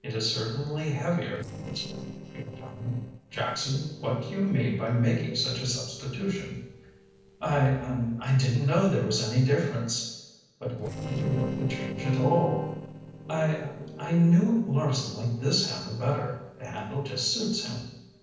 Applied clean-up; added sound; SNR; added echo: neural separator model SepFormer DNS4.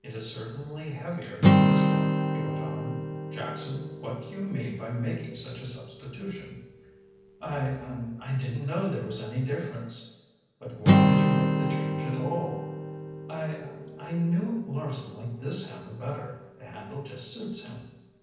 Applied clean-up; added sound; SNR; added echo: none; Acoustic guitar; -5 dB; reverberation time 0.9 s.